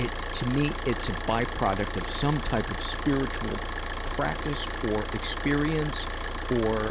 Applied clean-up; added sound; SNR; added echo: none; Idling / Car; 3 dB; none.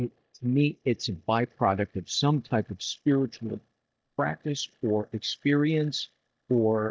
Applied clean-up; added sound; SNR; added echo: neural mask model DeepFilterNet 3.